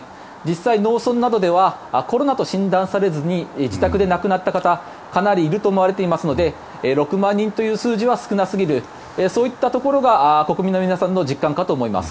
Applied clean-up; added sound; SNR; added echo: none; none; none; none.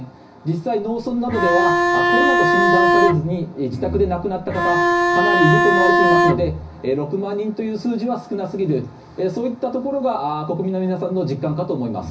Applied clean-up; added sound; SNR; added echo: none; Bowed string instrument; -5 dB; reverberation time 0.4 s.